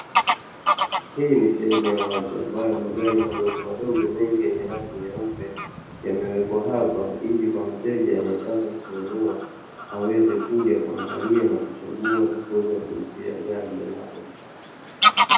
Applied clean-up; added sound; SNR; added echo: none; Bird vocalization, bird call, bird song / Fowl; 5 dB; reverberation time 0.8 s.